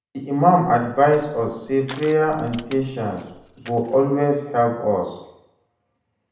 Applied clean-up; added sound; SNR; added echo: none; Crushing; 20 dB; reverberation time 0.7 s.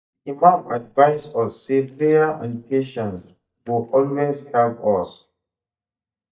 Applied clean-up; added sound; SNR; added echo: neural mask model DeepFilterNet 3.